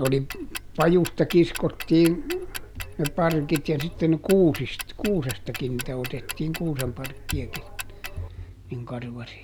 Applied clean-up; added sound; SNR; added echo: none; Tick-tock; 11 dB; none.